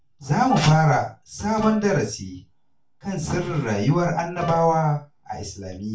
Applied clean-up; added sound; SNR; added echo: none; Wind instrument, woodwind instrument; 18 dB; reverberation time 0.2 s.